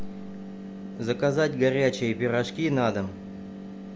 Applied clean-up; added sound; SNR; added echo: none; none; none; none.